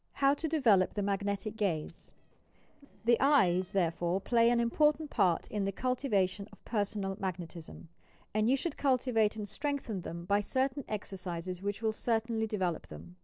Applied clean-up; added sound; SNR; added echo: neural separator model SepFormer DNS4.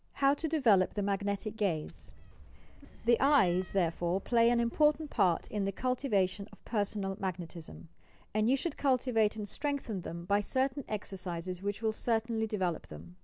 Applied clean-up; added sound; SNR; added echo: none; Cat; 18 dB; none.